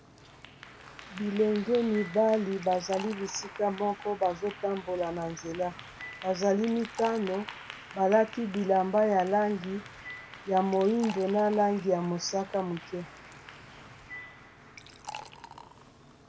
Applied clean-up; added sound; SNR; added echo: none; Applause / Clapping + Liquid; 15 dB; none.